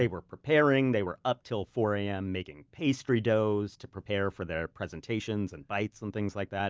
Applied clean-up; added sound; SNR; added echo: none; none; none; none.